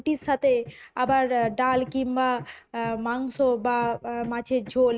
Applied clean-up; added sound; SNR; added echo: neural mask model RNNoise.